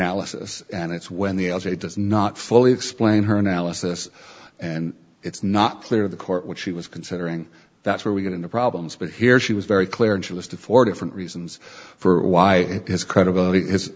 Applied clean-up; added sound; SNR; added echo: none; none; none; none.